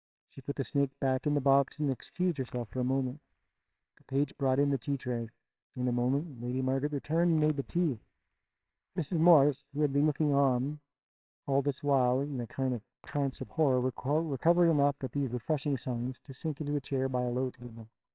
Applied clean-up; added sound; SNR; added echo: neural separator model SepFormer WHAMR!.